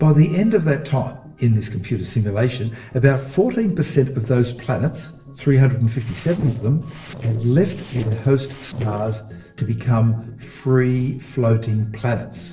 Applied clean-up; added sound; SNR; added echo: neural separator model SepFormer DNS4.